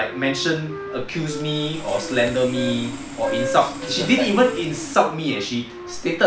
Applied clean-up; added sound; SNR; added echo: none; Wind instrument, woodwind instrument + Sawing; 9 dB; none.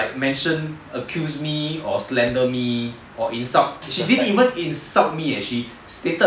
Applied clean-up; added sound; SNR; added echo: none; none; none; none.